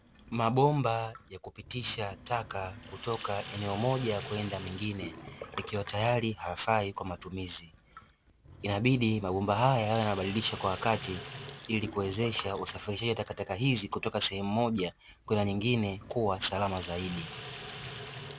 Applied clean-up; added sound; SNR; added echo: none; Sink (filling or washing); 13 dB; none.